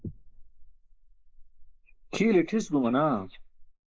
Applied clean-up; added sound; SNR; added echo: neural mask model Resemble Enhance denoiser.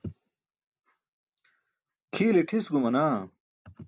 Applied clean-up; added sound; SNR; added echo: none; none; none; none.